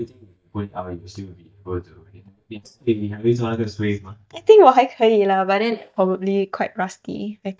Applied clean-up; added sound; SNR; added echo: neural mask model DeepFilterNet 3.